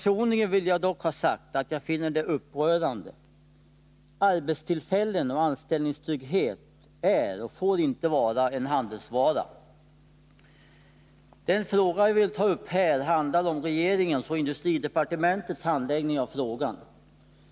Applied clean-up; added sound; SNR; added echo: none; none; none; none.